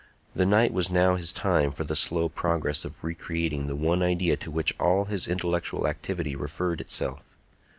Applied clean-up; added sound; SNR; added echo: none; none; none; none.